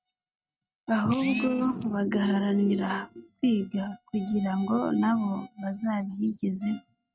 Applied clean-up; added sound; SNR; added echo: neural mask model RNNoise.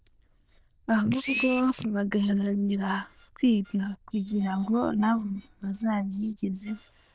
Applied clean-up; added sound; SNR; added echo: neural diffusion model UNIVERSE++.